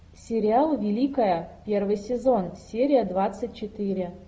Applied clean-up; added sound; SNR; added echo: none; none; none; none.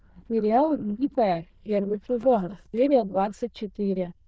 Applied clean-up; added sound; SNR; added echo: neural diffusion model UNIVERSE++.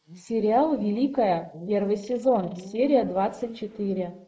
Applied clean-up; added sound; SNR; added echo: neural mask model Resemble Enhance denoiser.